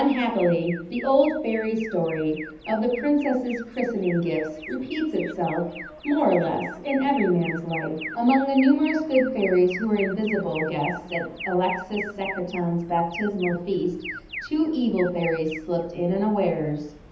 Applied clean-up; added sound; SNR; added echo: none; Alarm; 14 dB; reverberation time 0.8 s.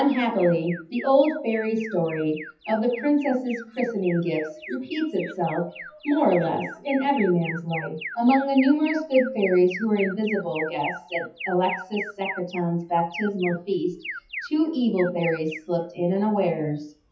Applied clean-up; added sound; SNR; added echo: classical method WPE with log-MMSE.